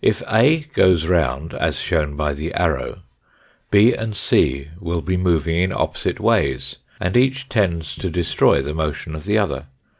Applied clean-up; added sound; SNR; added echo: none; none; none; none.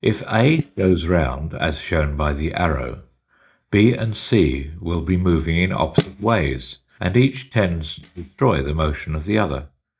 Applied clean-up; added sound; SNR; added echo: neural mask model DeepFilterNet 3.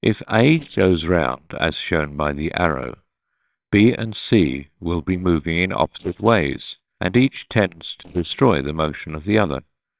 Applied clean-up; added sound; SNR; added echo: neural separator model SepFormer WHAMR!.